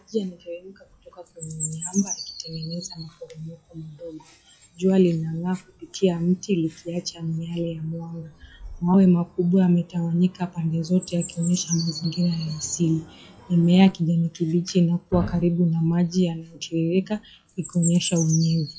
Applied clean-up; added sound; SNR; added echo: classical method WPE with log-MMSE.